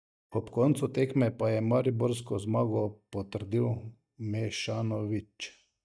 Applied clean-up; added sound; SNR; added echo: neural mask model DeepFilterNet 3.